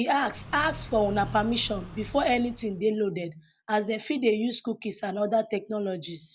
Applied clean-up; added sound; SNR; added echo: none; Car; 13 dB; none.